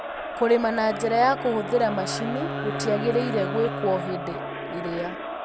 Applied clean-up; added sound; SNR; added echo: none; Crowd + Wind instrument, woodwind instrument; 5 dB; none.